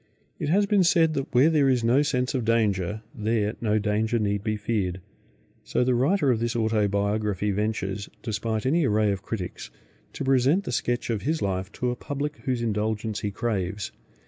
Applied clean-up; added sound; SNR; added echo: none; none; none; none.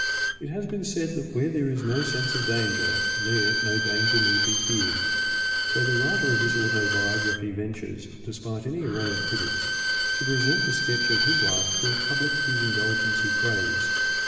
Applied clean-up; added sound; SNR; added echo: none; Bowed string instrument; -3 dB; reverberation time 2.1 s.